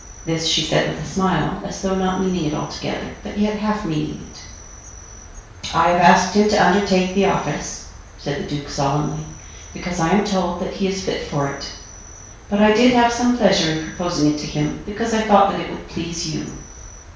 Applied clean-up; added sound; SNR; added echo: none; Cricket; 18 dB; reverberation time 0.6 s.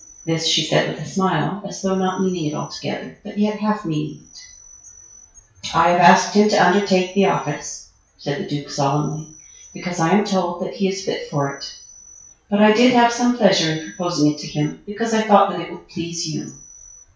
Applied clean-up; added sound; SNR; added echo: classical method WPE with log-MMSE.